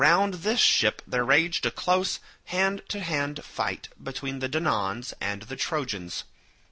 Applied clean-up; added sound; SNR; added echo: none; none; none; none.